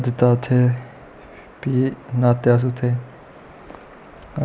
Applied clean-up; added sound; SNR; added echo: none; none; none; none.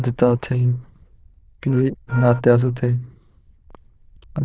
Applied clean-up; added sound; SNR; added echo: neural diffusion model UNIVERSE++.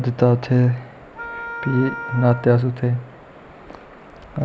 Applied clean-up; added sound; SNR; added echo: none; Wind instrument, woodwind instrument; 12 dB; none.